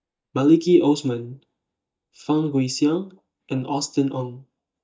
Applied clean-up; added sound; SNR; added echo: neural mask model DeepFilterNet 3.